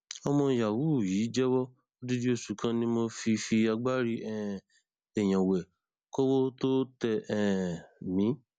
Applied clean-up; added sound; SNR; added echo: none; none; none; none.